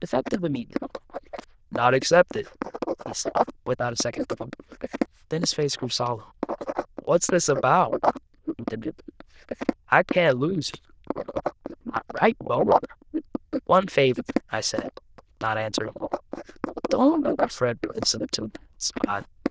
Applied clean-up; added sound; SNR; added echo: neural diffusion model UNIVERSE++.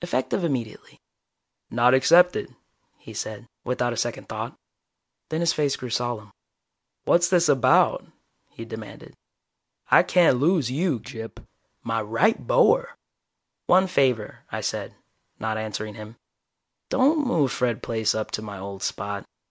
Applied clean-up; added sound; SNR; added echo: none; none; none; none.